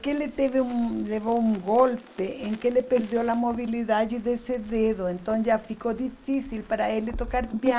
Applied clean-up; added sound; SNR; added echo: neural mask model Resemble Enhance denoiser.